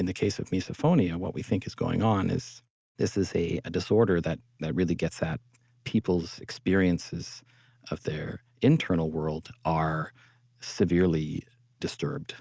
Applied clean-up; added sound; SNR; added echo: none; none; none; none.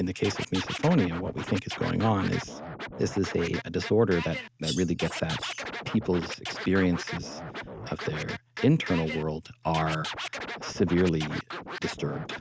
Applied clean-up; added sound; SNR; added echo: none; Bird vocalization, bird call, bird song + Scratching (performance technique); 9 dB; none.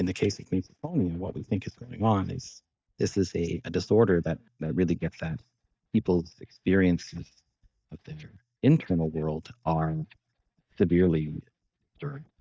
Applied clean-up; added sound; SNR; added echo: neural mask model DeepFilterNet 3.